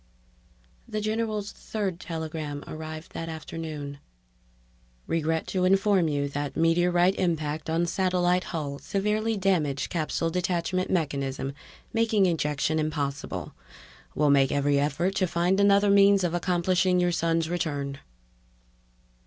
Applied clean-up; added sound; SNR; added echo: none; none; none; none.